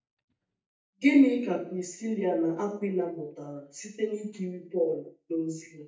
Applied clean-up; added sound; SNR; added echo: neural mask model DeepFilterNet 3.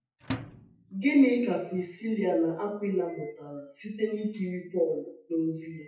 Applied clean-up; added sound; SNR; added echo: classical method WPE with log-MMSE.